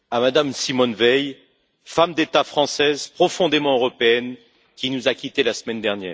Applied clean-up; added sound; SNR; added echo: none; none; none; none.